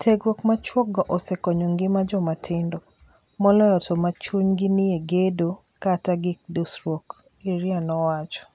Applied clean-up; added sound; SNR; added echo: none; none; none; none.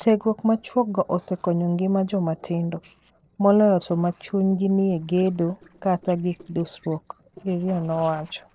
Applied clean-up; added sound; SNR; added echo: neural separator model SepFormer DNS4.